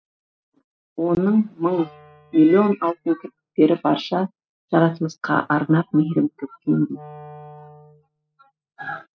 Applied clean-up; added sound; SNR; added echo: classical method spectral subtraction.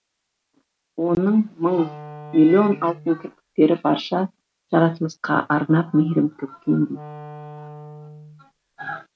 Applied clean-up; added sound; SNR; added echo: none; Wind instrument, woodwind instrument; 18 dB; none.